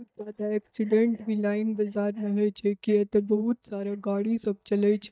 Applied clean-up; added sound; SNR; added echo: neural mask model DeepFilterNet 3.